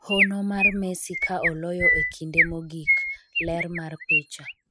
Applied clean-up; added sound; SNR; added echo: neural mask model RNNoise.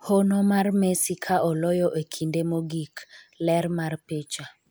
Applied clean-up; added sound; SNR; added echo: none; none; none; none.